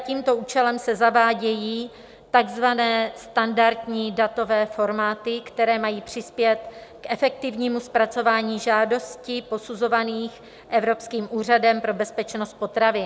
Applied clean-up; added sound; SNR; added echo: none; none; none; none.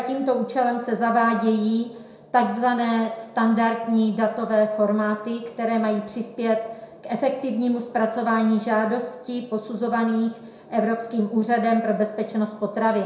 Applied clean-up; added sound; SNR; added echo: none; none; none; reverberation time 0.6 s.